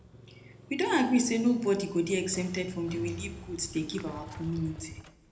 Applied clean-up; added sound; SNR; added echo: none; Motorcycle; 15 dB; reverberation time 0.7 s.